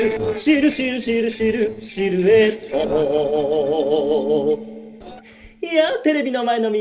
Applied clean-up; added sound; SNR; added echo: neural separator model SepFormer DNS4.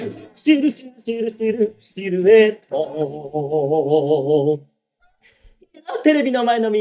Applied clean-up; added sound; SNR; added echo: neural mask model DeepFilterNet 3.